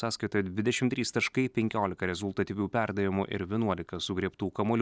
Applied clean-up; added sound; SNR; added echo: none; none; none; none.